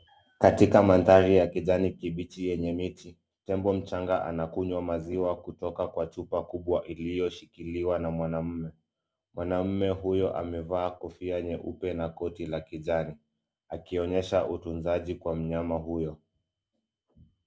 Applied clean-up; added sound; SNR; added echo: none; none; none; none.